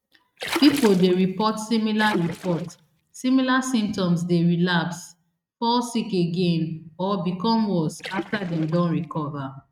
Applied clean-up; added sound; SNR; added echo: neural mask model RNNoise.